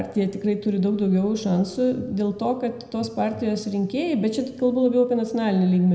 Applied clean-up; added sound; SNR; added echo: none; none; none; reverberation time 0.7 s.